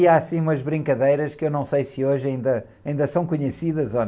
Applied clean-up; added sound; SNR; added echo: none; none; none; none.